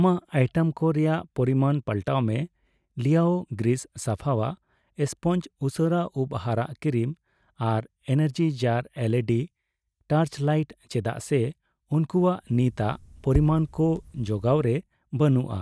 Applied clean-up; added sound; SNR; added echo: neural mask model DeepFilterNet 3.